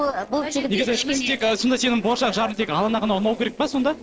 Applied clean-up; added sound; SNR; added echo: neural separator model SepFormer DNS4.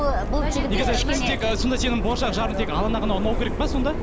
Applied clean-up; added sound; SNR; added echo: none; Subway, metro, underground; 0 dB; none.